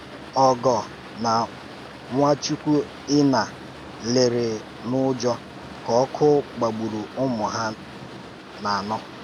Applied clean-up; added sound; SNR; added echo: none; Boat, Water vehicle; 15 dB; none.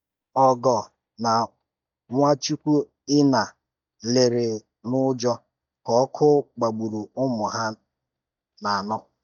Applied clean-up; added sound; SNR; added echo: neural mask model DeepFilterNet 3.